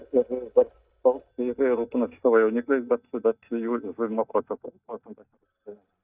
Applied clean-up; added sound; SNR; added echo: neural mask model DeepFilterNet 3.